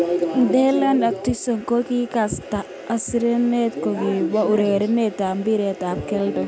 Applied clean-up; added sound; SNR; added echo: none; none; none; none.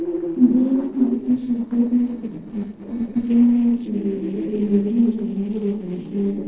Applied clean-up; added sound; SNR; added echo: neural separator model SepFormer DNS4.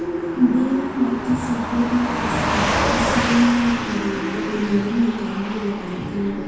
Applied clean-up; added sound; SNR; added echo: none; Car passing by / Truck; 4 dB; reverberation time 1.2 s.